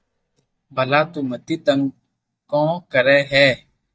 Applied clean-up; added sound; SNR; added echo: neural mask model DeepFilterNet 3.